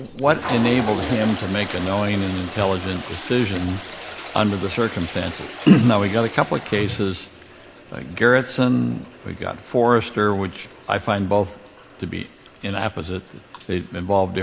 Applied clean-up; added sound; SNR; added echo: none; Toilet flush; 12 dB; none.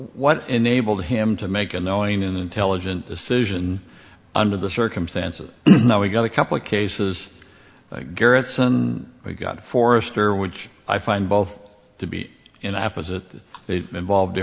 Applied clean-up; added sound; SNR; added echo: none; none; none; none.